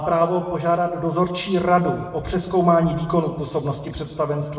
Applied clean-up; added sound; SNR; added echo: none; none; none; reverberation time 1.0 s.